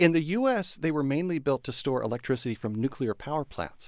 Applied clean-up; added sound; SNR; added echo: none; none; none; none.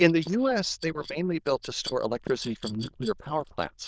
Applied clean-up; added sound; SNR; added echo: neural diffusion model UNIVERSE++.